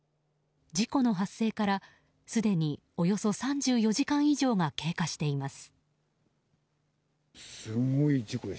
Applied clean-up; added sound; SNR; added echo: none; none; none; none.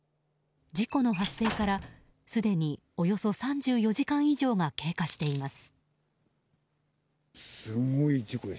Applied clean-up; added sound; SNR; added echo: none; Squeak / Slam / Wood + Coin (dropping); 9 dB; none.